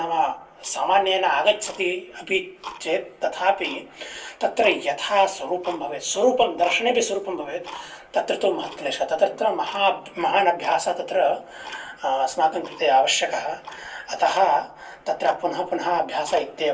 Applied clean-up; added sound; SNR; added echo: neural separator model SepFormer DNS4.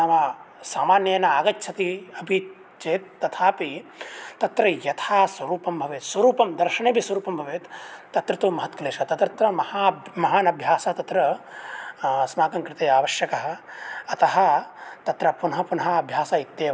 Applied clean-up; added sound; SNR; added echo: none; none; none; none.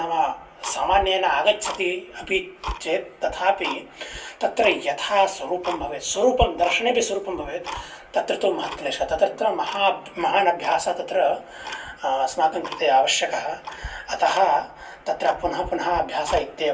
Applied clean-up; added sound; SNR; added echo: none; Tick-tock; 14 dB; reverberation time 0.3 s.